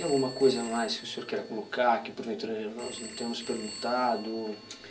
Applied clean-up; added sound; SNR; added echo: none; Telephone; 14 dB; reverberation time 0.3 s.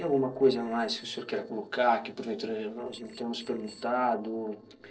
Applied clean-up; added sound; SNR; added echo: neural separator model SepFormer DNS4.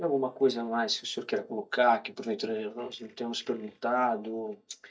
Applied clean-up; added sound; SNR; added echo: neural mask model DeepFilterNet 3.